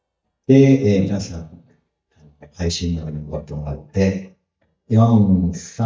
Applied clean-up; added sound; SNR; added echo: neural mask model DeepFilterNet 3.